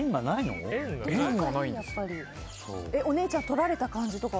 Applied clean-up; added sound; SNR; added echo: none; Bird; 18 dB; none.